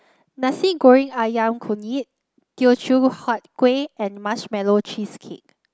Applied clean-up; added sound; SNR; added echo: none; none; none; none.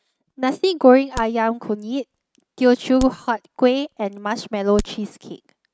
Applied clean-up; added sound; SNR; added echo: neural mask model RNNoise.